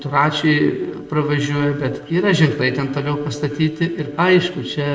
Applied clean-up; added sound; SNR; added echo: neural separator model SepFormer DNS4.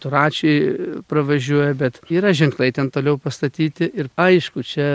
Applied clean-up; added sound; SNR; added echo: none; none; none; none.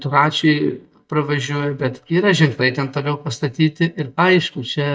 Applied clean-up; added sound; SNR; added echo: neural mask model DeepFilterNet 3.